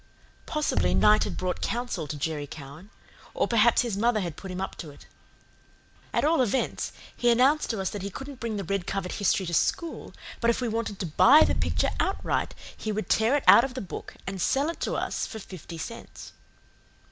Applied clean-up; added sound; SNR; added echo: none; Bass drum; -1 dB; none.